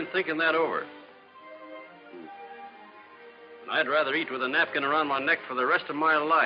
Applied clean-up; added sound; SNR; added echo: none; none; none; none.